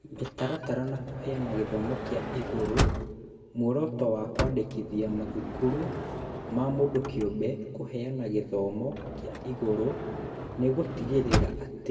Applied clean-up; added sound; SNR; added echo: none; Sliding door / Motor vehicle (road); 4 dB; reverberation time 1.8 s.